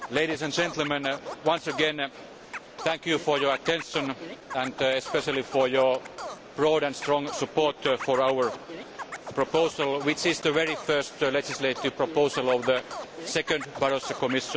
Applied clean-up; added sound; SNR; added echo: none; Scratching (performance technique); 13 dB; none.